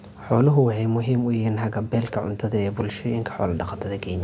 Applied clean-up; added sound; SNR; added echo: none; none; none; none.